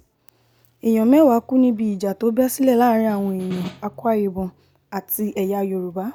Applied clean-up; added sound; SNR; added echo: none; Snare drum; 17 dB; none.